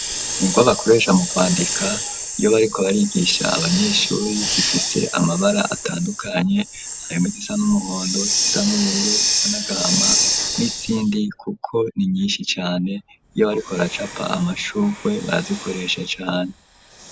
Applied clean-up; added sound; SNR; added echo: none; Hiss; 4 dB; none.